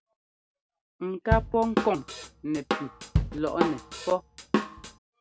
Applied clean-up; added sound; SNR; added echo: none; Drum / Drum kit; -1 dB; none.